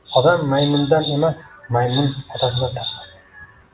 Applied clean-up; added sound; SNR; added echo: none; Bird vocalization, bird call, bird song; 10 dB; none.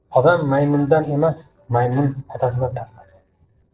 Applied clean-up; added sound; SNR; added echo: neural separator model SepFormer DNS4.